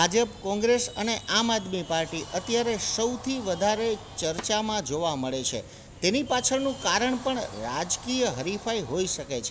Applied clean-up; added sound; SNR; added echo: none; Snare drum + Sliding door; 19 dB; none.